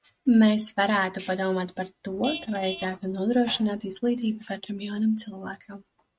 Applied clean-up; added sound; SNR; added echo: neural mask model RNNoise.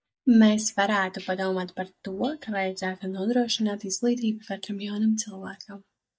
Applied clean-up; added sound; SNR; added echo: neural mask model DeepFilterNet 3.